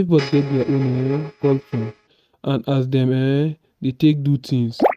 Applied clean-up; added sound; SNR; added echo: neural mask model RNNoise.